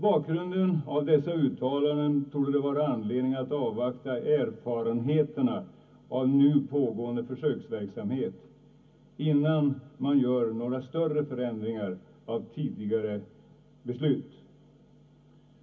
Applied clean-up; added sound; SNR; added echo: none; none; none; reverberation time 0.3 s.